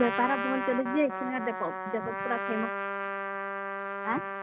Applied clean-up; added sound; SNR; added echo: neural mask model RNNoise.